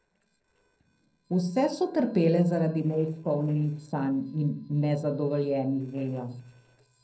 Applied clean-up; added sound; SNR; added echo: neural separator model SepFormer DNS4.